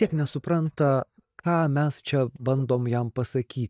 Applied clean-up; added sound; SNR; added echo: neural mask model DeepFilterNet 3.